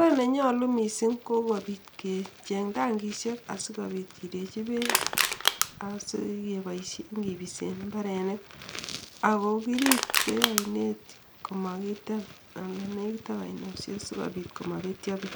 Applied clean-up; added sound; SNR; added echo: none; Crushing; -2 dB; none.